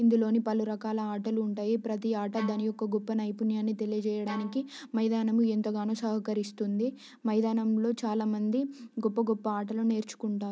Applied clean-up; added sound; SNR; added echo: none; Bowed string instrument; 17 dB; none.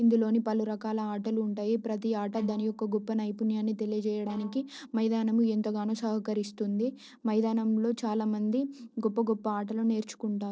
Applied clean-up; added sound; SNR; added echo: neural separator model SepFormer DNS4.